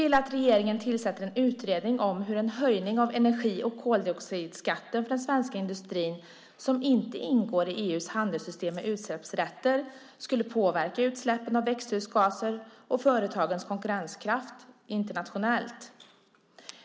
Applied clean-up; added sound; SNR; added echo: none; none; none; none.